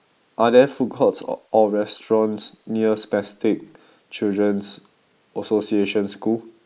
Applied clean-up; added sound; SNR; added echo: neural mask model Resemble Enhance denoiser.